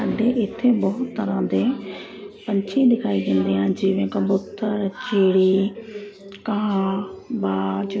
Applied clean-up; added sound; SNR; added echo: none; none; none; none.